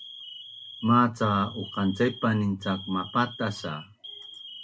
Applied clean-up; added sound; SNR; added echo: none; Alarm; 16 dB; none.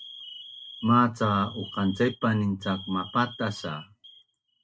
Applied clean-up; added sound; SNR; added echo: neural mask model RNNoise.